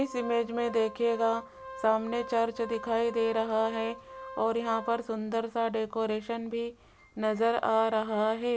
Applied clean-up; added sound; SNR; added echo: none; Organ; 16 dB; none.